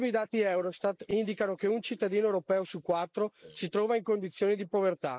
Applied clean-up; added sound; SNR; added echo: neural mask model Resemble Enhance denoiser.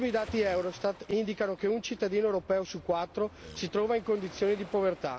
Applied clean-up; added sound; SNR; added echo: none; Waves, surf + Burping, eructation; 19 dB; none.